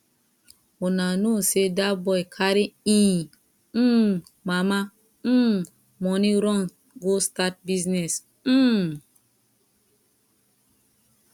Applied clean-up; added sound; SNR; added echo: none; none; none; none.